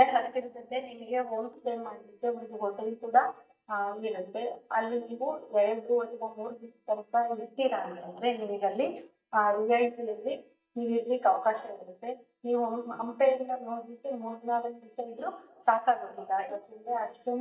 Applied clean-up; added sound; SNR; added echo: neural mask model DeepFilterNet 3.